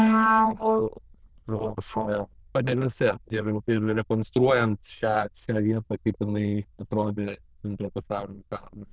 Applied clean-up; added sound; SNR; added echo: neural diffusion model UNIVERSE++.